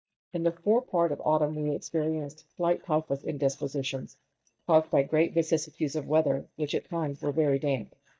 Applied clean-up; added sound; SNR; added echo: neural mask model DeepFilterNet 3.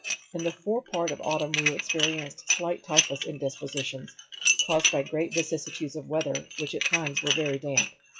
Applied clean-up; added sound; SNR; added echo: classical method WPE with log-MMSE.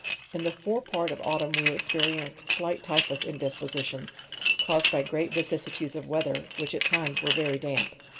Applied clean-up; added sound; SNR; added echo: none; Dishes, pots, and pans; -1 dB; reverberation time 1.3 s.